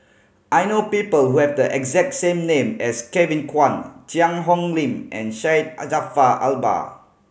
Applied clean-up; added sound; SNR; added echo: none; none; none; none.